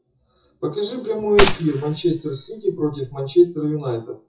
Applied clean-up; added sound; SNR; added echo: classical method WPE with log-MMSE.